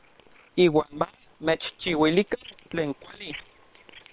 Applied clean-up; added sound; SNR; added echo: neural separator model SepFormer WHAM!.